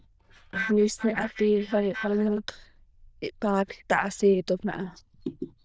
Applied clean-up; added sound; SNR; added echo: neural diffusion model UNIVERSE++.